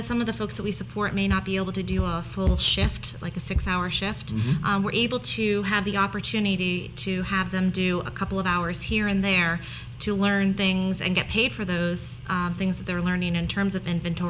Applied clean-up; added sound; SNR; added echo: none; none; none; none.